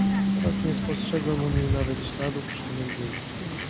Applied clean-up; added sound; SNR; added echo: none; Marimba, xylophone / Wood + Fowl; -3 dB; none.